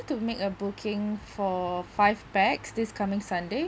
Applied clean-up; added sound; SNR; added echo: none; none; none; none.